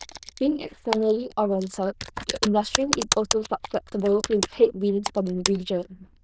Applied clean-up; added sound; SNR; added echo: neural diffusion model UNIVERSE++.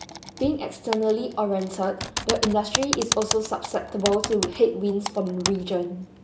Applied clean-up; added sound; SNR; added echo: none; Typing; 6 dB; none.